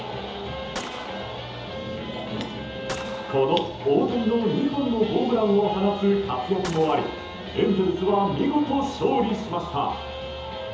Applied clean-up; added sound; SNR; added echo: none; Gunshot, gunfire; 17 dB; reverberation time 0.7 s.